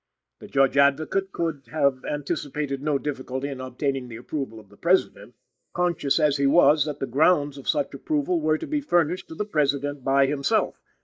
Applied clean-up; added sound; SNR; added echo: neural mask model Resemble Enhance denoiser.